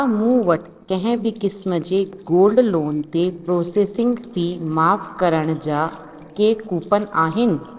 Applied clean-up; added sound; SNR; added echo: neural separator model SepFormer DNS4.